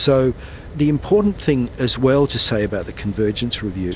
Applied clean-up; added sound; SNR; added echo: none; Fire; 15 dB; none.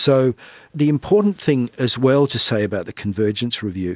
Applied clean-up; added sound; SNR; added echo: none; none; none; none.